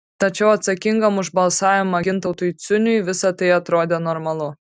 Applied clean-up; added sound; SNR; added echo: none; none; none; none.